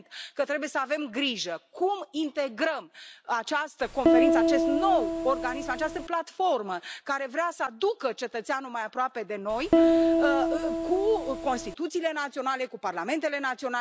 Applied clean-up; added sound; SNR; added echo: none; Piano; -5 dB; none.